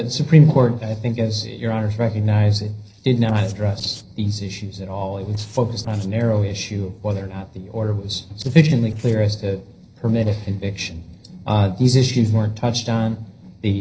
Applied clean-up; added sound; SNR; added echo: neural separator model SepFormer DNS4.